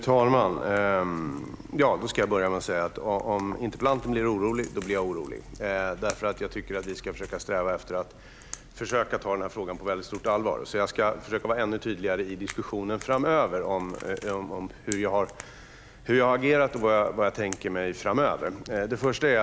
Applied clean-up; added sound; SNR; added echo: none; Crack / Crackle; 19 dB; none.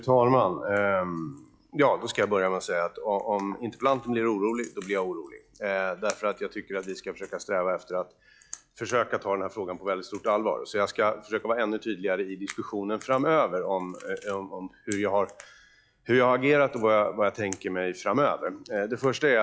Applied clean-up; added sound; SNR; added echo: classical method log-MMSE.